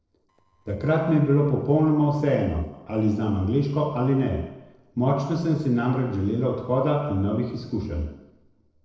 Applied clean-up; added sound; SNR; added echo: neural separator model SepFormer DNS4.